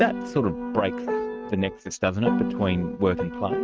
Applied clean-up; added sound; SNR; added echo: neural mask model RNNoise.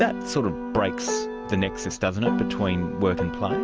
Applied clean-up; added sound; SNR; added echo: none; Piano; 3 dB; none.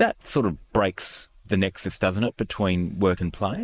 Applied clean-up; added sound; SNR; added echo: neural mask model Resemble Enhance denoiser.